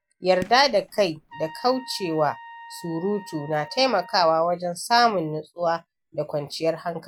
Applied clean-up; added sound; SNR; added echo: none; Fireworks + Trumpet; 18 dB; none.